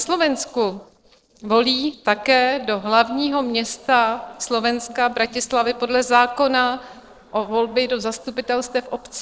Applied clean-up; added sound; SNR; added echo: neural separator model SepFormer DNS4.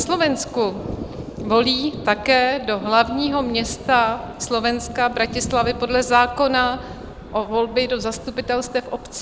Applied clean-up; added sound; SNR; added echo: none; Thunder; 13 dB; none.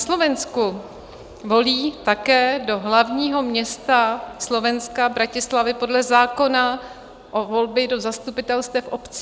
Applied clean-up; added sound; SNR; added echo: none; none; none; none.